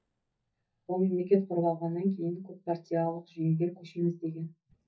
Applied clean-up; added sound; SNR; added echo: neural mask model DeepFilterNet 3.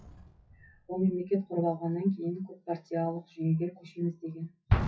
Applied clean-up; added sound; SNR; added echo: classical method WPE with log-MMSE.